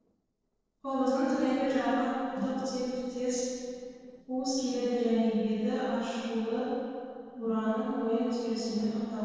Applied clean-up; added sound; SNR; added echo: neural separator model SepFormer DNS4.